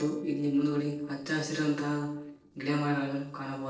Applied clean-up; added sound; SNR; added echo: neural separator model SepFormer DNS4.